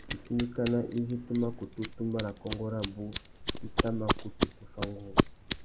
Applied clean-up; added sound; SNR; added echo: none; Scissors; -4 dB; none.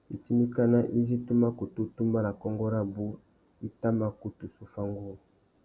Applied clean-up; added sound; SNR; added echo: none; none; none; none.